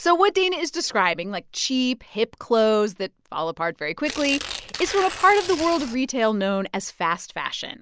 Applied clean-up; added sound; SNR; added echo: none; Tearing; 11 dB; none.